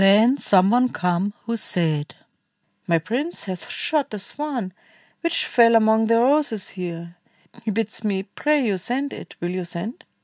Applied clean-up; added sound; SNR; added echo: none; none; none; none.